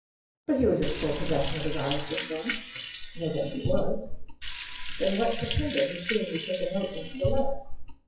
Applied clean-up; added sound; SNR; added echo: classical method WPE with log-MMSE.